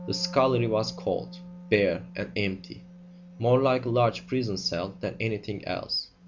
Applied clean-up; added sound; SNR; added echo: none; Wind instrument, woodwind instrument; 16 dB; none.